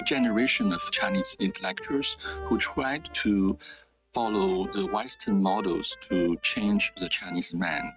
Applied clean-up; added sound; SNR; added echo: neural mask model RNNoise.